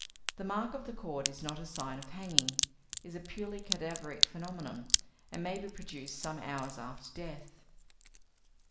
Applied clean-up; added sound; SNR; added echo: none; Crack; -2 dB; reverberation time 0.7 s.